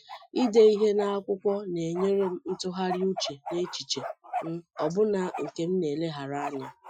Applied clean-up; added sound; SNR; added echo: classical method Wiener filter.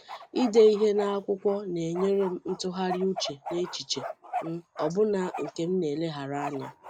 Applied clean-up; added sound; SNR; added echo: none; Bark; 13 dB; none.